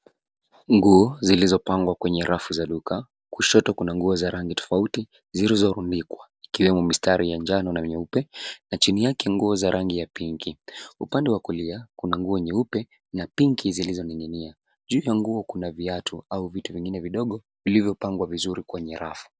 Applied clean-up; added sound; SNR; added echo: none; none; none; none.